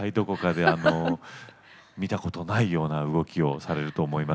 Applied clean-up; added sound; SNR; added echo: none; none; none; none.